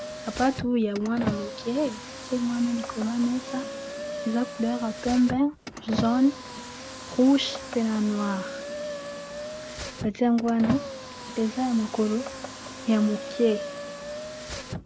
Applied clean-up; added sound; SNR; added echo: none; Car; 9 dB; none.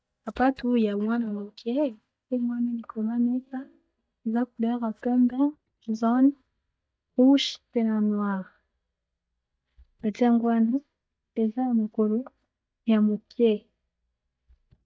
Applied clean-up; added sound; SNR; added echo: neural mask model DeepFilterNet 3.